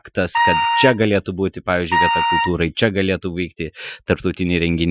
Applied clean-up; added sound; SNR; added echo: classical method Wiener filter.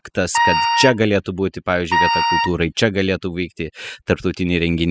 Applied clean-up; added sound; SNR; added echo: classical method spectral subtraction.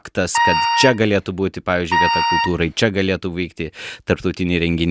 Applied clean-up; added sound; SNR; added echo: none; Wind instrument, woodwind instrument; 0 dB; none.